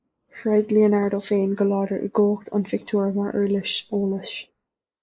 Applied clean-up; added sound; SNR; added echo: neural mask model Resemble Enhance denoiser.